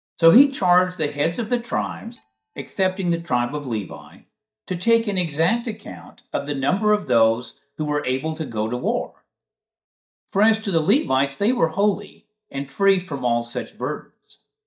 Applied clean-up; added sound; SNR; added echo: neural mask model DeepFilterNet 3.